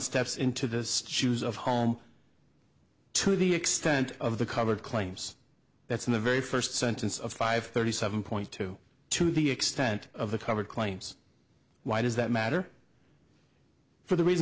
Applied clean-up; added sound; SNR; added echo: none; none; none; none.